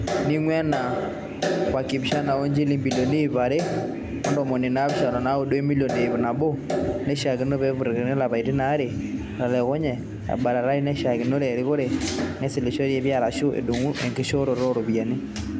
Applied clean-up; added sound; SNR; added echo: none; none; none; none.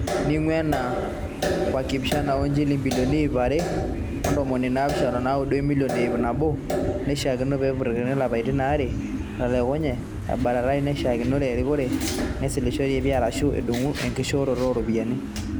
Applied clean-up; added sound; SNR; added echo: none; Wind; 11 dB; none.